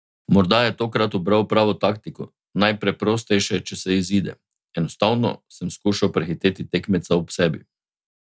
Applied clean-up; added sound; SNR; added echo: none; none; none; none.